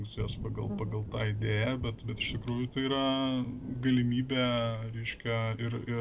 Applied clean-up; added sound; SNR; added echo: none; Thunder / Rain; 14 dB; none.